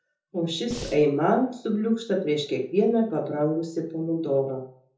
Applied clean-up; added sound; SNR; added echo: none; Breathing; 12 dB; reverberation time 0.5 s.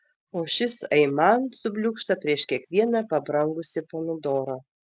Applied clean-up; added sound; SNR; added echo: none; none; none; none.